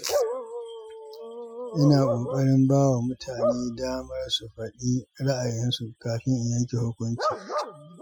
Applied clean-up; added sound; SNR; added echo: classical method Wiener filter.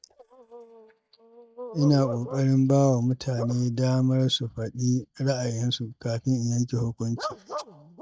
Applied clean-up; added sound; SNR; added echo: neural mask model DeepFilterNet 3.